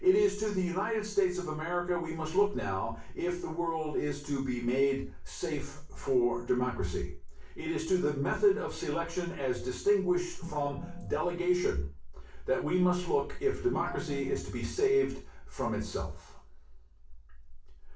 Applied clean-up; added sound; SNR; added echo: none; Organ; 11 dB; reverberation time 0.4 s.